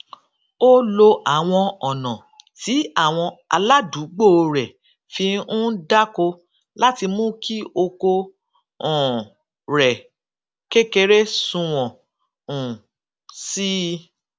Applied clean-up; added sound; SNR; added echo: none; none; none; none.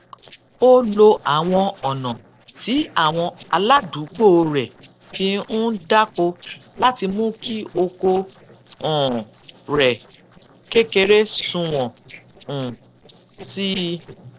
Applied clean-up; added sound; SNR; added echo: neural separator model SepFormer DNS4.